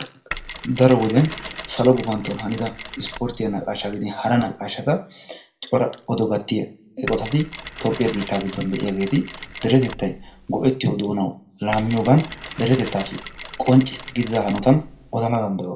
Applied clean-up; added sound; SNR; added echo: none; Mechanisms; 11 dB; reverberation time 0.3 s.